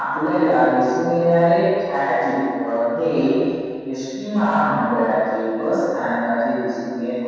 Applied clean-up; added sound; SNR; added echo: none; none; none; reverberation time 2.1 s.